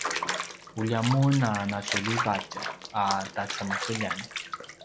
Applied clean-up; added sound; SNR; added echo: none; Bathtub (filling or washing) / Water; 5 dB; none.